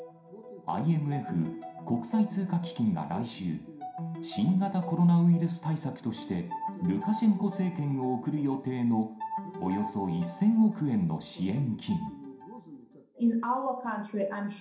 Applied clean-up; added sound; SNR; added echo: none; none; none; reverberation time 0.5 s.